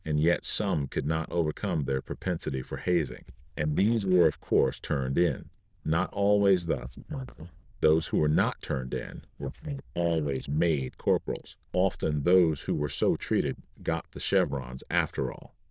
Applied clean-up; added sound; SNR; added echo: neural diffusion model UNIVERSE++.